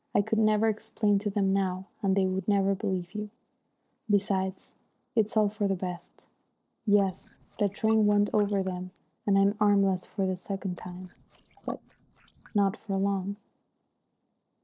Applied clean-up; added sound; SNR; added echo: neural separator model SepFormer DNS4.